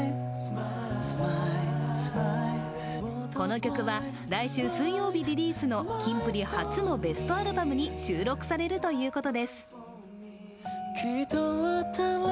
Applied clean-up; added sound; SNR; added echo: none; none; none; none.